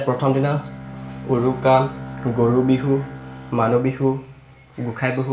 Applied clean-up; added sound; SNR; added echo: none; Bowed string instrument; 14 dB; reverberation time 0.5 s.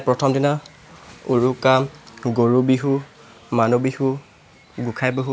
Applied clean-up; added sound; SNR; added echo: none; none; none; none.